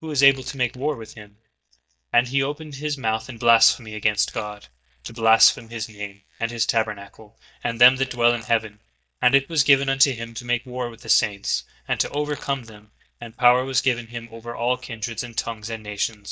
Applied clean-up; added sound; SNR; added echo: neural mask model DeepFilterNet 3.